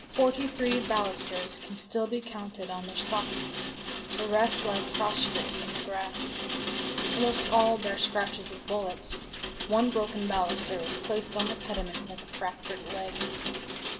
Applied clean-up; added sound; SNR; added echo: none; Rain; 4 dB; reverberation time 2.2 s.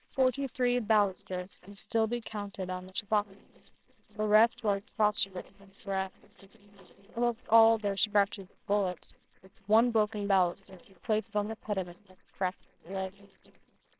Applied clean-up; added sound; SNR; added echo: neural separator model SepFormer WHAMR!.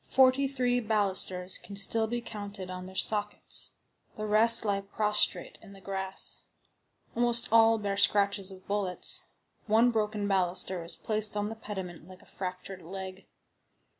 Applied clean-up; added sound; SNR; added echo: none; none; none; none.